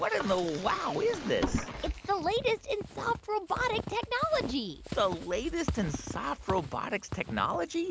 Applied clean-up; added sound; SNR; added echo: none; Squeak / Walk, footsteps; 10 dB; none.